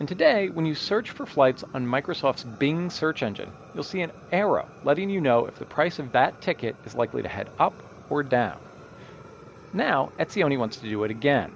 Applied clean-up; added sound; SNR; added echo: none; Fire; 20 dB; none.